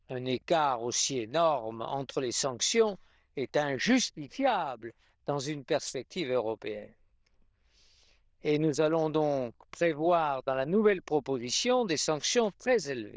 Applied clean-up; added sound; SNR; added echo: neural diffusion model UNIVERSE++.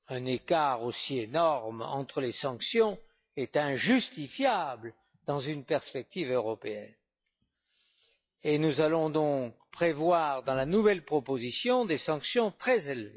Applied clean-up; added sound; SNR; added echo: classical method log-MMSE.